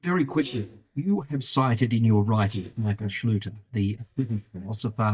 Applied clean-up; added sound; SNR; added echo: neural mask model DeepFilterNet 3.